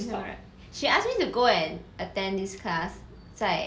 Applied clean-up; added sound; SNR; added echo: none; none; none; none.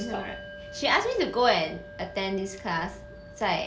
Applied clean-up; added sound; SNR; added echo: none; Bell; 16 dB; none.